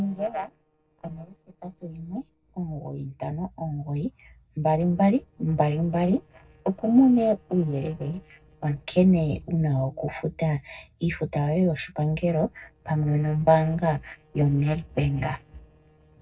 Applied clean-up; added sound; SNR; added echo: neural separator model SepFormer DNS4.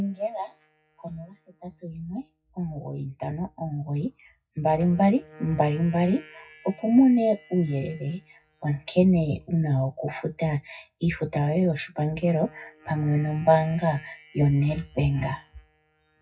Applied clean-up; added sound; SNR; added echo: classical method WPE with log-MMSE.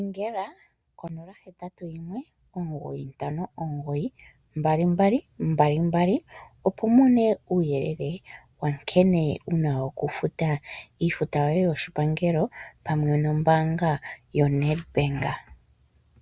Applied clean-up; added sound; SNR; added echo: none; none; none; none.